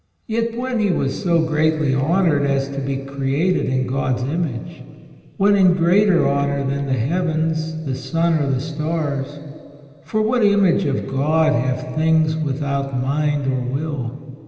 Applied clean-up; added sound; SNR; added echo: none; none; none; reverberation time 2.9 s.